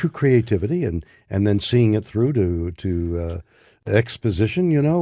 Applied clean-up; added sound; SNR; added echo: none; none; none; none.